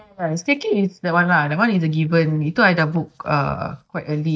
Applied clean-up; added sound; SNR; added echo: neural mask model DeepFilterNet 3.